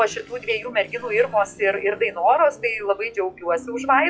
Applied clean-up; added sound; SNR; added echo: classical method log-MMSE.